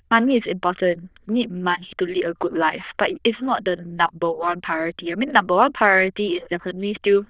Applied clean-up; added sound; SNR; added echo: neural diffusion model UNIVERSE++.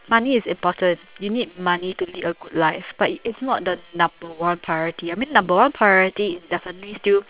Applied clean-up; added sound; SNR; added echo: neural separator model SepFormer WHAM!.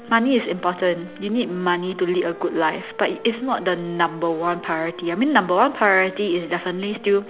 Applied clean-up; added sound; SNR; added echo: none; Wind instrument, woodwind instrument; 19 dB; none.